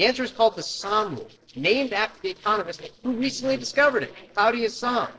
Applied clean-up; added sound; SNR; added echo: neural separator model SepFormer DNS4.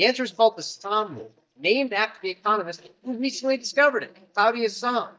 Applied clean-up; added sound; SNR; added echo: neural mask model DeepFilterNet 3.